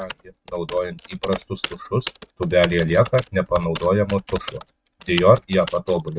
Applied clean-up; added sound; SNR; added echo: neural mask model RNNoise.